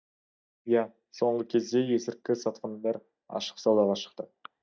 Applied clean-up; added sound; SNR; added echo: neural mask model DeepFilterNet 3.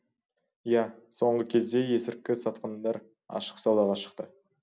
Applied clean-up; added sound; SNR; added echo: none; none; none; none.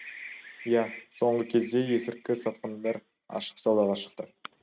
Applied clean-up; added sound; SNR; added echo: neural mask model RNNoise.